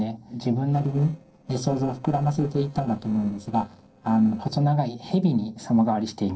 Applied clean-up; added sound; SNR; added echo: neural separator model SepFormer DNS4.